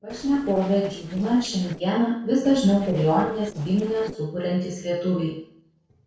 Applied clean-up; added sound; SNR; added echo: neural separator model SepFormer DNS4.